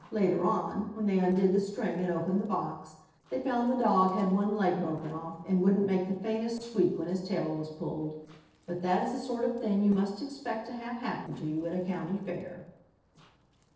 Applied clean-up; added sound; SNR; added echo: neural separator model SepFormer DNS4.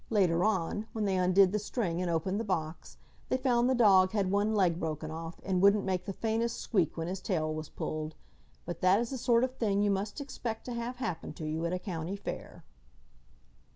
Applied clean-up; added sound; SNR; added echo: none; none; none; none.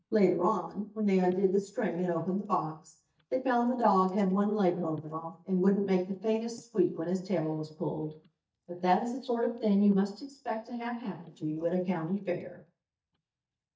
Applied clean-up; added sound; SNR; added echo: neural mask model DeepFilterNet 3.